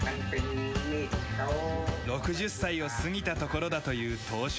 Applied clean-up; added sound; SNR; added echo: none; none; none; none.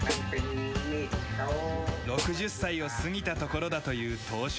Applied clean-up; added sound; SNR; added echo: none; Snare drum; 9 dB; none.